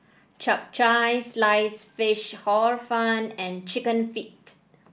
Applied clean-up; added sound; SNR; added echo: none; none; none; none.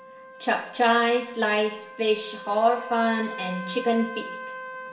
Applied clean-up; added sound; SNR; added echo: none; Trumpet; 13 dB; reverberation time 0.8 s.